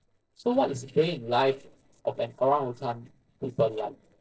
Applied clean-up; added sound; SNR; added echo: neural separator model SepFormer DNS4.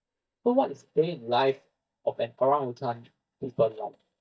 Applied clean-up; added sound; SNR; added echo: neural mask model DeepFilterNet 3.